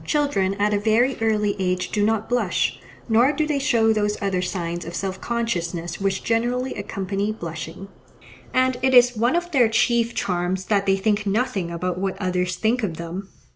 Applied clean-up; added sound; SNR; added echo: none; none; none; none.